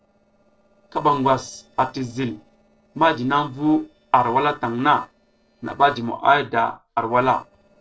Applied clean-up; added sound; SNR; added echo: neural separator model SepFormer DNS4.